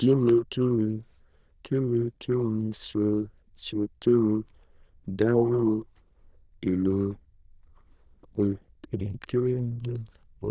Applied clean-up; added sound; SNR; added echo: neural diffusion model UNIVERSE++.